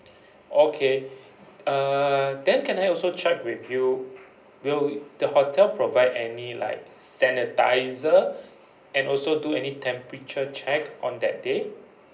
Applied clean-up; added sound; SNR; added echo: none; none; none; reverberation time 0.5 s.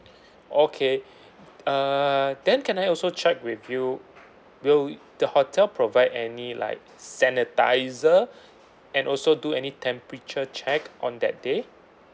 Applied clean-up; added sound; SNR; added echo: none; none; none; none.